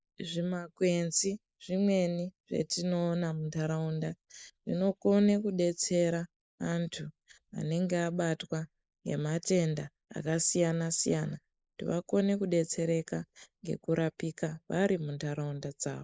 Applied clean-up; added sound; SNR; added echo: neural mask model Resemble Enhance denoiser.